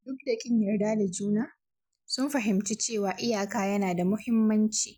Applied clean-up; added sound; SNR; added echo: none; none; none; none.